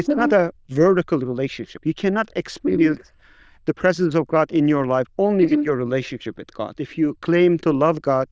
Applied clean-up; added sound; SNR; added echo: neural diffusion model UNIVERSE++.